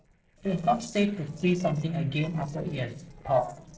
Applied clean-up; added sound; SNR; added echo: neural separator model SepFormer DNS4.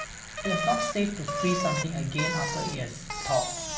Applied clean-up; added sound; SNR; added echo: none; Bicycle; 2 dB; reverberation time 0.9 s.